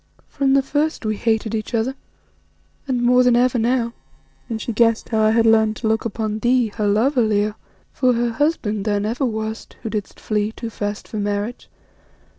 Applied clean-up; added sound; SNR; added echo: neural separator model SepFormer DNS4.